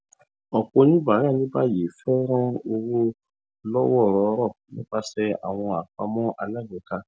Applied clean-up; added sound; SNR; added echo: none; none; none; none.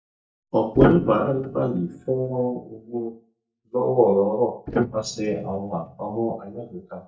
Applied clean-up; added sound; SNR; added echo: neural mask model DeepFilterNet 3.